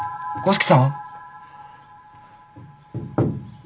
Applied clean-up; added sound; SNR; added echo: none; none; none; none.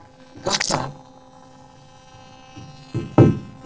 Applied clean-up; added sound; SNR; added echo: neural separator model SepFormer DNS4.